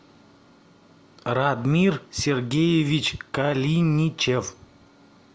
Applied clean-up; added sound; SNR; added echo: none; none; none; none.